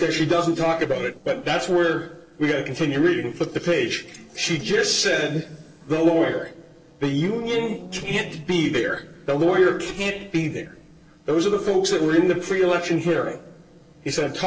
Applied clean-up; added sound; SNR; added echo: neural separator model SepFormer DNS4.